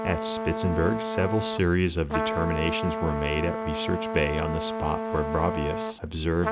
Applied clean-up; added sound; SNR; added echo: none; Trumpet; 3 dB; none.